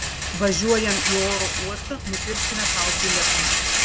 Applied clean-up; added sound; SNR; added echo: none; Rattle; -4 dB; none.